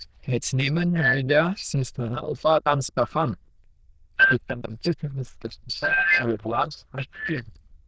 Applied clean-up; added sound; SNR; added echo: neural diffusion model UNIVERSE++.